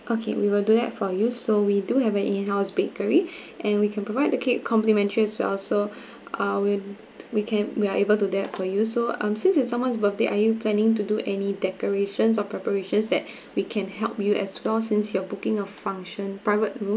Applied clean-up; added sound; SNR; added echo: none; none; none; none.